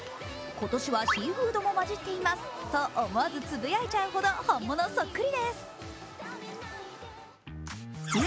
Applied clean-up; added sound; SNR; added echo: none; none; none; none.